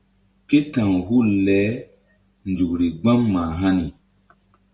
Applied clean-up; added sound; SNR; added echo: none; none; none; none.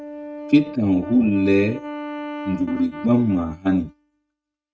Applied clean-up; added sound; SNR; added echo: neural mask model RNNoise.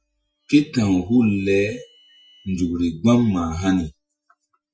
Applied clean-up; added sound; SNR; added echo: classical method Wiener filter.